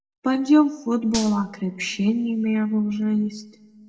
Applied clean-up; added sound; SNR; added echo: none; Gunshot, gunfire; 14 dB; reverberation time 0.9 s.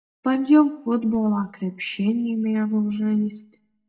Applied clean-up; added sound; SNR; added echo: neural mask model DeepFilterNet 3.